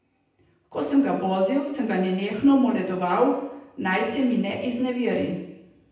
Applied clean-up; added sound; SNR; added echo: none; none; none; reverberation time 0.9 s.